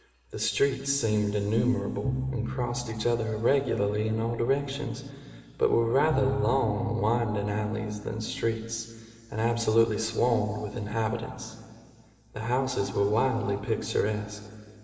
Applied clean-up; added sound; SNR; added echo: none; Piano; 10 dB; reverberation time 2.3 s.